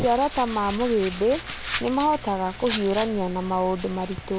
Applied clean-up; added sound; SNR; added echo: none; Domestic sounds, home sounds; 10 dB; none.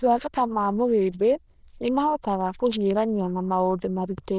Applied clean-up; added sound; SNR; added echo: neural diffusion model UNIVERSE++.